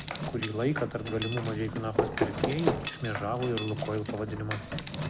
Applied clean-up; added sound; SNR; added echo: none; Knock + Mechanisms; 1 dB; none.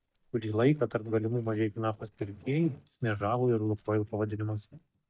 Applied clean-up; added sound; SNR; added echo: neural mask model DeepFilterNet 3.